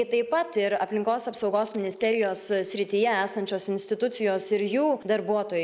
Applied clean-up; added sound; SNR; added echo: neural mask model Resemble Enhance denoiser.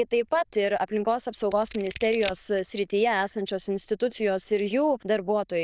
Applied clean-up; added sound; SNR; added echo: neural diffusion model UNIVERSE++.